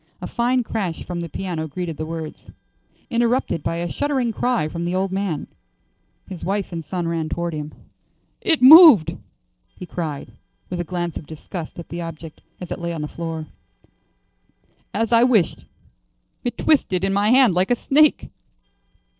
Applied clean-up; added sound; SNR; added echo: neural separator model SepFormer DNS4.